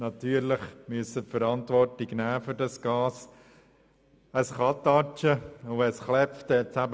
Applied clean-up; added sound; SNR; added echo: none; none; none; none.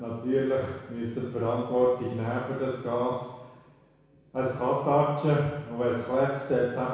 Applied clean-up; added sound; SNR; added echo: none; none; none; reverberation time 1.1 s.